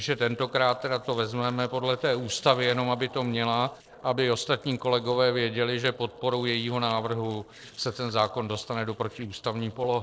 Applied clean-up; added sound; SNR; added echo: neural separator model SepFormer DNS4.